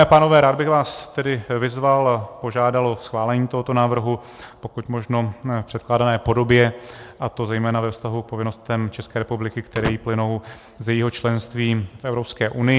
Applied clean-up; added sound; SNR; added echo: none; Slam / Wood; 12 dB; none.